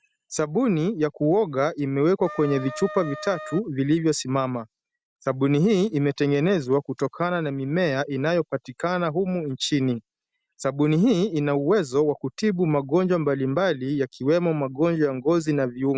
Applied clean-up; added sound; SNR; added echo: none; Wind instrument, woodwind instrument; 12 dB; none.